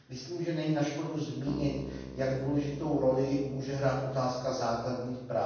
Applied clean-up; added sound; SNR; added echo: none; Keyboard (musical); 13 dB; reverberation time 1.2 s.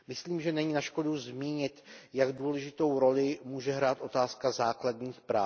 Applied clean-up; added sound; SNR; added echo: none; none; none; none.